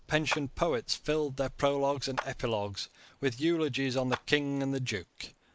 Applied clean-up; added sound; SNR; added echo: neural mask model Resemble Enhance denoiser.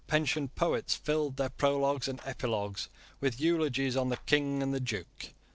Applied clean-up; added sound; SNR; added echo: neural separator model SepFormer DNS4.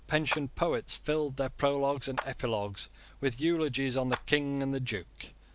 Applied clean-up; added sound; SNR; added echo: none; Clapping; 13 dB; none.